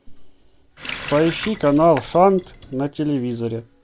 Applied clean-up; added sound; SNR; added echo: none; Water tap, faucet; 14 dB; none.